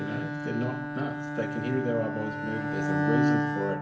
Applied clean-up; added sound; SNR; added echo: none; Bowed string instrument; -2 dB; reverberation time 0.9 s.